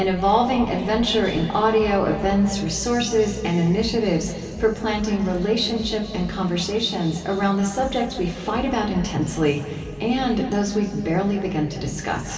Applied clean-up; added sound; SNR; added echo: none; none; none; reverberation time 2.6 s.